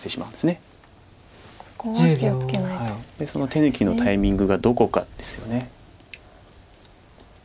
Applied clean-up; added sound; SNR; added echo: none; Thunder / Rain; 16 dB; none.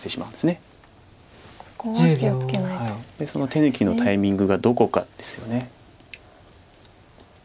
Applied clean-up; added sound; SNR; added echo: none; none; none; none.